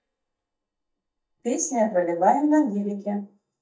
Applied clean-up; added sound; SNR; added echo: neural mask model DeepFilterNet 3.